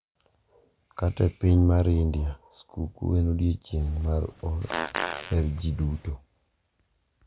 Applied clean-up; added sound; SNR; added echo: none; Fart; 10 dB; none.